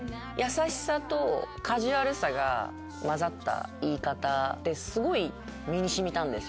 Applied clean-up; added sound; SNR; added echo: none; Wind instrument, woodwind instrument; 15 dB; none.